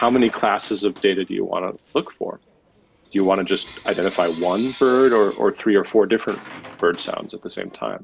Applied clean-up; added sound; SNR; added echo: none; Coin (dropping) / Bell; 19 dB; none.